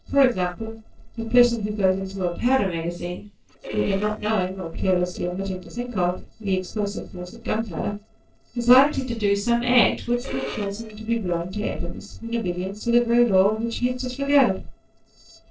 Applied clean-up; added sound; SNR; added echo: neural separator model SepFormer DNS4.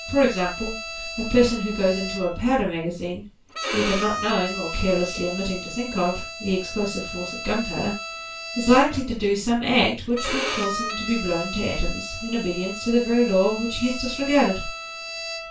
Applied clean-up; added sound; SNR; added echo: none; Bowed string instrument; 9 dB; reverberation time 0.2 s.